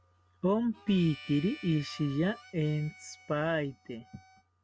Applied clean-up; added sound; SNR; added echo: none; Harmonica; 20 dB; none.